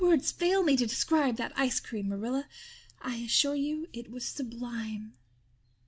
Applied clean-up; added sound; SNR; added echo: none; none; none; none.